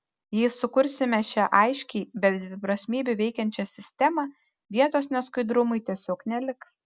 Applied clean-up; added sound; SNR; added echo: none; none; none; none.